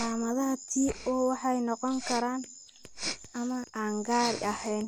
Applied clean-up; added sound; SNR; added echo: none; Respiratory sounds; 12 dB; none.